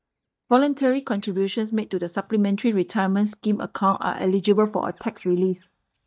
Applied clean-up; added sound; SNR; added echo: neural mask model DeepFilterNet 3.